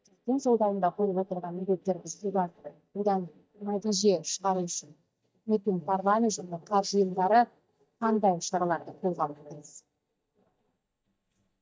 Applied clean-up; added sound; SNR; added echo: neural mask model DeepFilterNet 3.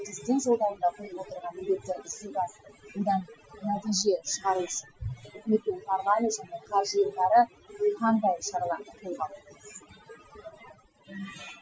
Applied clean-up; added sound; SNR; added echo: classical method Wiener filter.